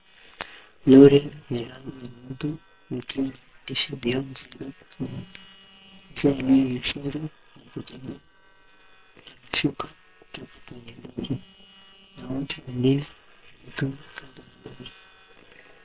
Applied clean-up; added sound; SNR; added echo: neural separator model SepFormer WHAM!.